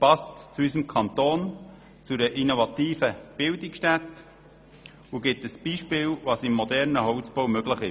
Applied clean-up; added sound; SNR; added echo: none; none; none; none.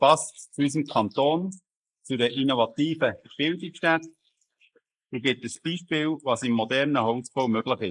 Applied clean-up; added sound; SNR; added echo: neural mask model Resemble Enhance denoiser.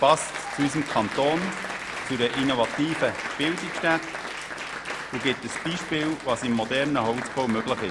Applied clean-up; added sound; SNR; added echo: none; Applause; 7 dB; none.